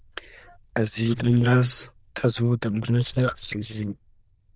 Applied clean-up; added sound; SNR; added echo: neural diffusion model UNIVERSE++.